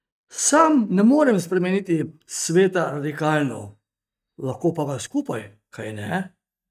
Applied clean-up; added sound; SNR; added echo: neural mask model DeepFilterNet 3.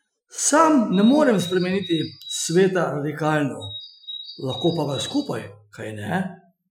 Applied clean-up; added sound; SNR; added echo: classical method Wiener filter.